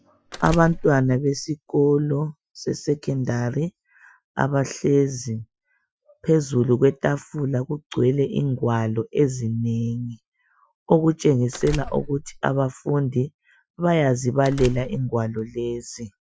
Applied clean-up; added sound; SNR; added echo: classical method Wiener filter.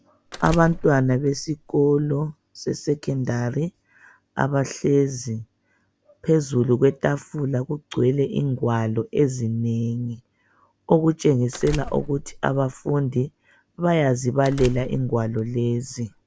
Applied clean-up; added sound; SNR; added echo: none; Door; 12 dB; none.